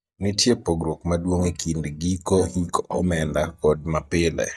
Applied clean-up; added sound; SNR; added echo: neural mask model DeepFilterNet 3.